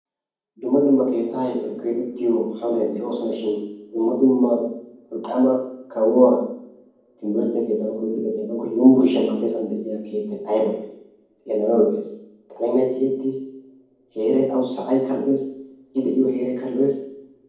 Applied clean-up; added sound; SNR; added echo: none; none; none; reverberation time 1.2 s.